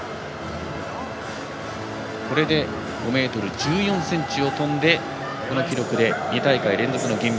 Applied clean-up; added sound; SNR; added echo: none; none; none; none.